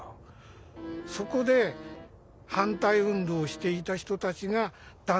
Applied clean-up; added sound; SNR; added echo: none; Accordion; 12 dB; none.